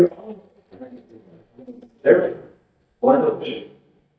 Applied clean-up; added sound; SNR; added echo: neural mask model DeepFilterNet 3.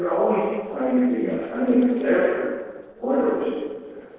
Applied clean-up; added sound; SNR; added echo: neural separator model SepFormer DNS4.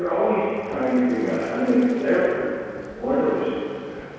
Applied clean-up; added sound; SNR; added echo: none; Waves, surf; 20 dB; reverberation time 2.0 s.